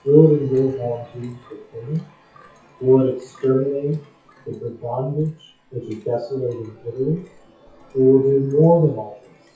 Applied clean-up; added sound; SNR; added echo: classical method WPE with log-MMSE.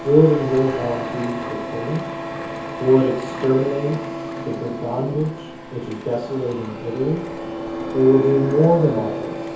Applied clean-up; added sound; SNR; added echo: none; Printer; 8 dB; reverberation time 0.6 s.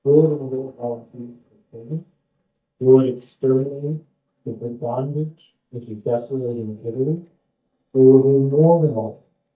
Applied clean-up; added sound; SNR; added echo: neural mask model DeepFilterNet 3.